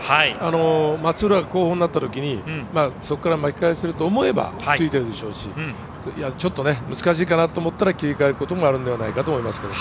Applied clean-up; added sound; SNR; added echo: none; none; none; none.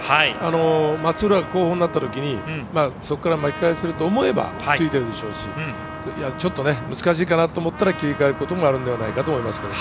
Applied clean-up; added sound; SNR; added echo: none; Trumpet; 14 dB; none.